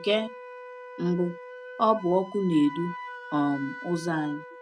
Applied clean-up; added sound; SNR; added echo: none; Wind instrument, woodwind instrument; 14 dB; none.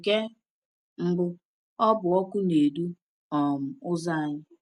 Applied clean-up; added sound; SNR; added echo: none; none; none; none.